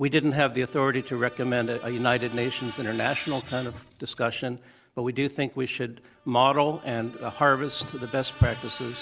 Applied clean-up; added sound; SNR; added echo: none; Screech; 19 dB; none.